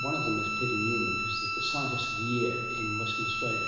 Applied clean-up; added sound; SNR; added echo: none; Bowed string instrument; -2 dB; reverberation time 1.0 s.